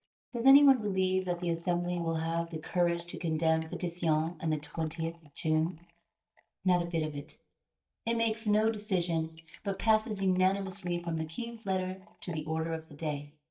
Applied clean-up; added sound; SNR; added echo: neural mask model DeepFilterNet 3.